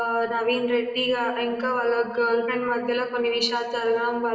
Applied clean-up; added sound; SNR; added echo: none; none; none; reverberation time 1.4 s.